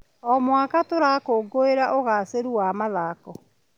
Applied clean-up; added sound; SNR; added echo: none; none; none; none.